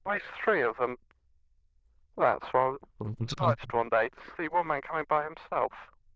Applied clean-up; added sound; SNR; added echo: neural diffusion model UNIVERSE++.